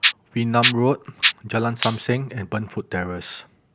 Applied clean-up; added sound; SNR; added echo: none; Rattle (instrument); 3 dB; none.